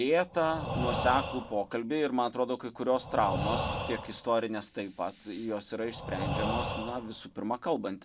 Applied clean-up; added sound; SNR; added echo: none; Breathing; 5 dB; none.